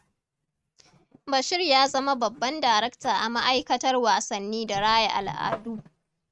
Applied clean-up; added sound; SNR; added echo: neural mask model RNNoise.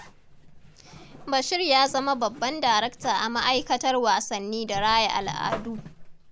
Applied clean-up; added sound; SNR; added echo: none; Zipper (clothing); 16 dB; none.